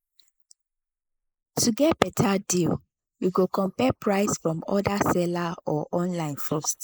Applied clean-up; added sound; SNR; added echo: neural mask model Resemble Enhance denoiser.